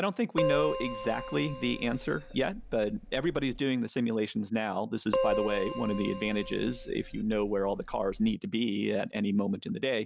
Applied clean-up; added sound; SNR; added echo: none; Keyboard (musical); 5 dB; none.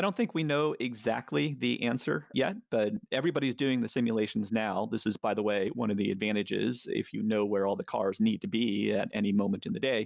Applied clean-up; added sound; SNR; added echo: none; none; none; none.